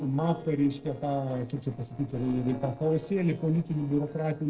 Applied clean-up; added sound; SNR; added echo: neural separator model SepFormer DNS4.